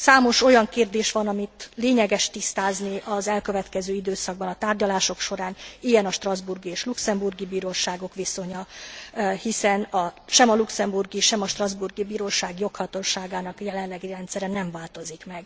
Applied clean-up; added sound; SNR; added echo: none; none; none; none.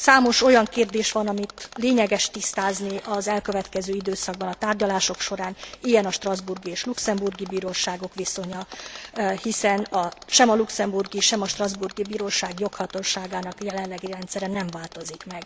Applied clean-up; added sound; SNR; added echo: none; Mechanisms; 20 dB; none.